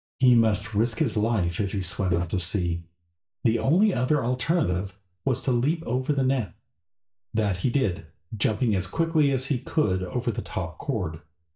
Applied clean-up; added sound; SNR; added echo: neural mask model DeepFilterNet 3.